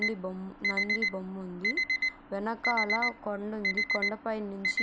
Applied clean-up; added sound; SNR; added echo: none; Alarm; -3 dB; none.